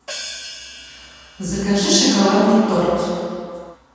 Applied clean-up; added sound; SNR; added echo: none; Hi-hat; 18 dB; reverberation time 2.1 s.